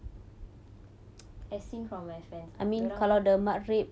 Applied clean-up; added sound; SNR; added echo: none; none; none; none.